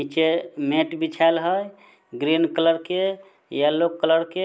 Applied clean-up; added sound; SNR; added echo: none; none; none; none.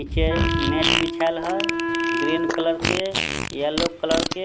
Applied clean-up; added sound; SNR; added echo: none; Fart + Wind instrument, woodwind instrument; -2 dB; none.